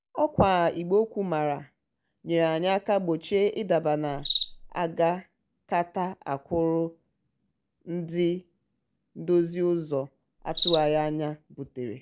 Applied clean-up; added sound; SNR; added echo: none; Cricket; 14 dB; none.